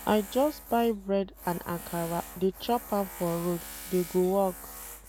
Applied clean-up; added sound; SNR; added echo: none; Tools; 14 dB; none.